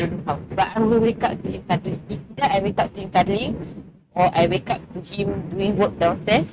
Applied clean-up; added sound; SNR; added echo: neural mask model RNNoise.